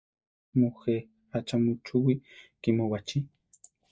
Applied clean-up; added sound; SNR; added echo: neural mask model DeepFilterNet 3.